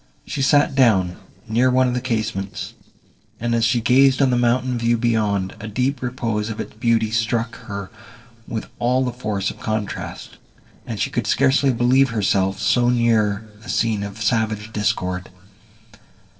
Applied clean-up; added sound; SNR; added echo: neural separator model SepFormer DNS4.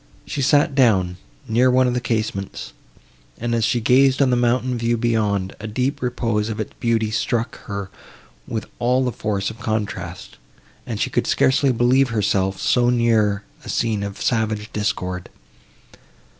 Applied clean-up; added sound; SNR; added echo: none; none; none; none.